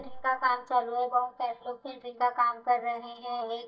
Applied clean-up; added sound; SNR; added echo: neural mask model DeepFilterNet 3.